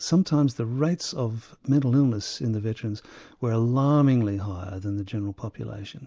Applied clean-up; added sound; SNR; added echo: none; none; none; none.